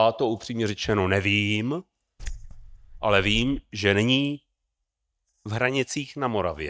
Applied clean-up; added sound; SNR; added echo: neural mask model DeepFilterNet 3.